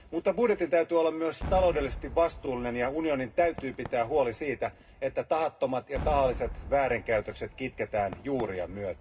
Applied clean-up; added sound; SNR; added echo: none; Cheering / Fireworks; 13 dB; reverberation time 0.2 s.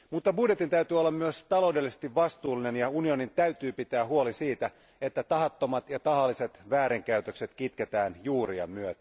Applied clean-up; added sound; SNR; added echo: none; none; none; none.